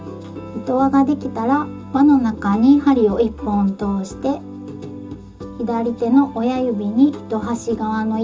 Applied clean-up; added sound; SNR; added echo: none; none; none; reverberation time 0.2 s.